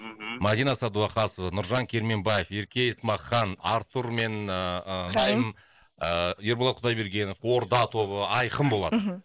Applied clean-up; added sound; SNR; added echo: neural mask model Resemble Enhance denoiser.